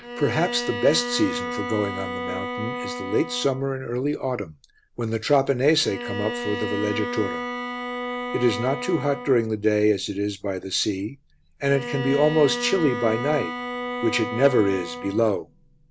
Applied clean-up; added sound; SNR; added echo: none; Bowed string instrument; 7 dB; none.